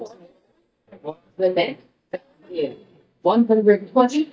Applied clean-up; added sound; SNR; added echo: neural mask model DeepFilterNet 3.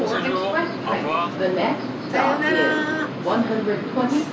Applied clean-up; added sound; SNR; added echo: none; Subway, metro, underground; -4 dB; reverberation time 0.2 s.